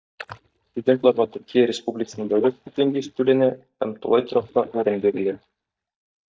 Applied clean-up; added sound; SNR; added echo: neural mask model DeepFilterNet 3.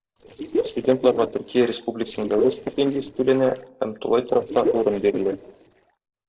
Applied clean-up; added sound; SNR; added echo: neural separator model SepFormer DNS4.